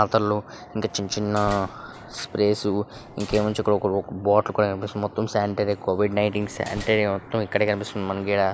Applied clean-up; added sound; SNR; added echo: none; Slam; 17 dB; none.